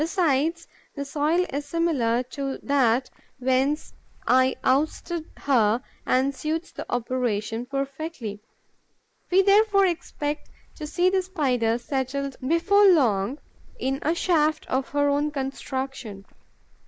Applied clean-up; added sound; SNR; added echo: neural mask model Resemble Enhance denoiser.